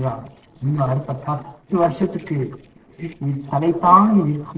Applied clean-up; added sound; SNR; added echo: neural separator model SepFormer DNS4.